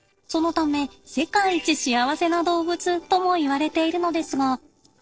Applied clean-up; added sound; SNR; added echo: neural separator model SepFormer DNS4.